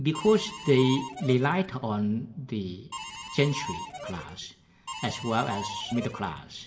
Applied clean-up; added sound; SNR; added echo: none; Harmonica; 11 dB; reverberation time 0.8 s.